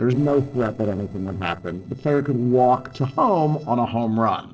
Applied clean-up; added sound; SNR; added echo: neural separator model SepFormer DNS4.